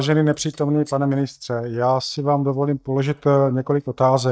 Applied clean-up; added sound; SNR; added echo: neural mask model DeepFilterNet 3.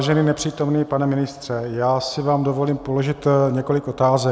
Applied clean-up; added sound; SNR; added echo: none; none; none; none.